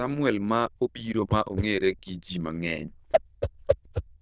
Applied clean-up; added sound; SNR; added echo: neural diffusion model UNIVERSE++.